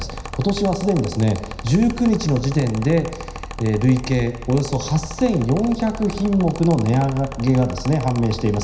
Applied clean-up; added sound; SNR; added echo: none; Mechanical fan; 12 dB; reverberation time 0.9 s.